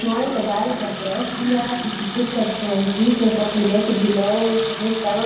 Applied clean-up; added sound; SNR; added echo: none; Sink (filling or washing) / Water tap, faucet; 5 dB; reverberation time 1.0 s.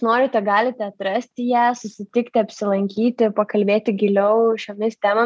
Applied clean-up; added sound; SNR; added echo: none; none; none; none.